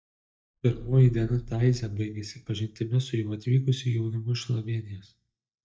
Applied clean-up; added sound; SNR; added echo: neural mask model DeepFilterNet 3.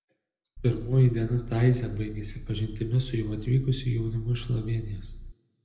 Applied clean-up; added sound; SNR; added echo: none; Idling / Car; 13 dB; reverberation time 0.6 s.